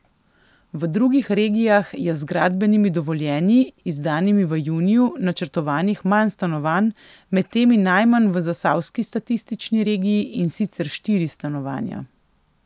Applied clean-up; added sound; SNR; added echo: none; none; none; none.